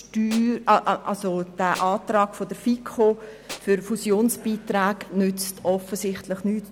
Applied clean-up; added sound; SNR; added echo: none; Tools; 15 dB; none.